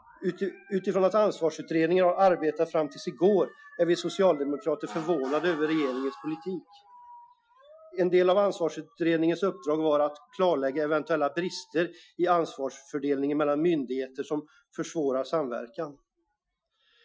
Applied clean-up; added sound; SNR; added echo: classical method Wiener filter.